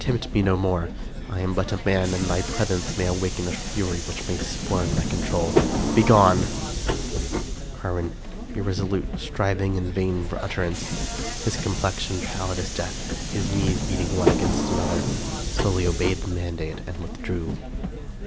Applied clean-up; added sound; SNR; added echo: none; Subway, metro, underground; 1 dB; none.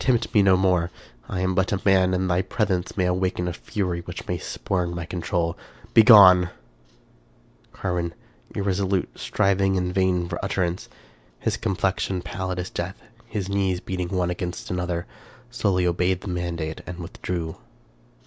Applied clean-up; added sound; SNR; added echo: none; none; none; none.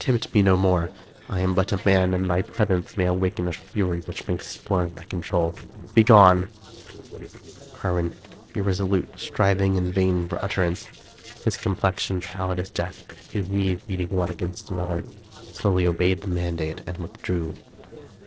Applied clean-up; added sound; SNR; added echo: neural separator model SepFormer DNS4.